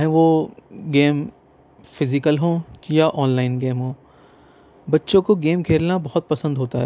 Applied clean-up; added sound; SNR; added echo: none; none; none; none.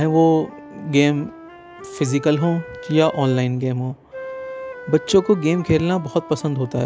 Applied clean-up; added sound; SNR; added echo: none; Wind instrument, woodwind instrument; 16 dB; none.